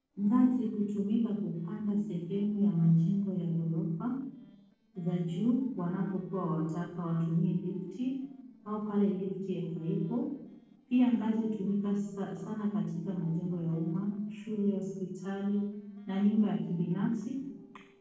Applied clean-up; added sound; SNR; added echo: neural separator model SepFormer DNS4.